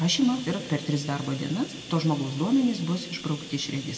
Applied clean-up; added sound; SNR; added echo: none; Bathtub (filling or washing); 16 dB; reverberation time 1.5 s.